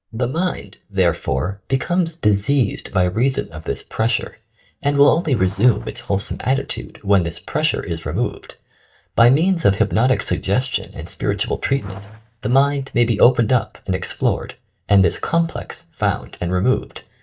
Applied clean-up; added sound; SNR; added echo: neural mask model DeepFilterNet 3.